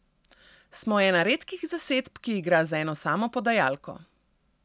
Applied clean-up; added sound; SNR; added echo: none; none; none; none.